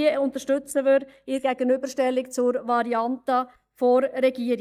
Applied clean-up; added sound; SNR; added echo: neural mask model DeepFilterNet 3.